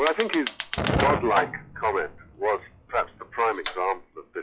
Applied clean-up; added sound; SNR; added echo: classical method log-MMSE.